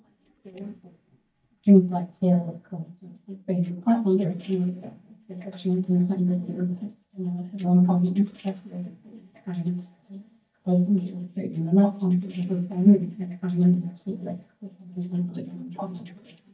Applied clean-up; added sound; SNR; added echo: neural mask model DeepFilterNet 3.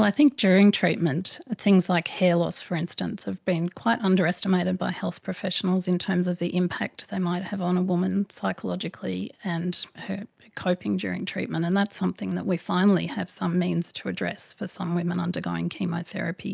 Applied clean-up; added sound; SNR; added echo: none; none; none; none.